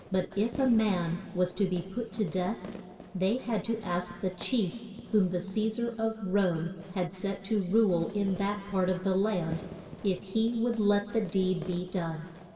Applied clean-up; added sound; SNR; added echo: none; Fireworks; 19 dB; reverberation time 1.8 s.